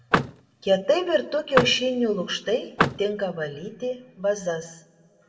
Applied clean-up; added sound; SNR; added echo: none; Vehicle; 3 dB; reverberation time 0.8 s.